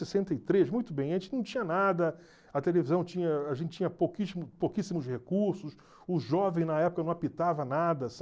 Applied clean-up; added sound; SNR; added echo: none; none; none; none.